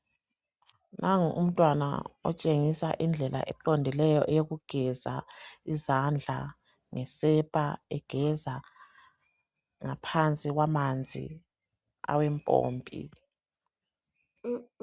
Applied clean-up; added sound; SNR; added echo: none; none; none; none.